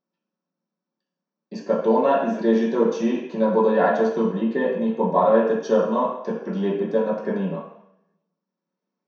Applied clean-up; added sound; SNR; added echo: none; none; none; reverberation time 0.7 s.